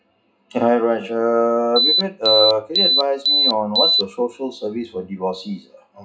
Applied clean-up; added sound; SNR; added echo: classical method WPE with log-MMSE.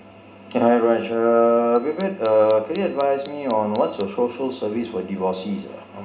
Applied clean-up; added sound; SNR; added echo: none; Alarm; -2 dB; reverberation time 0.2 s.